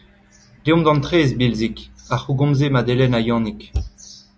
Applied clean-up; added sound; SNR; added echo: none; none; none; none.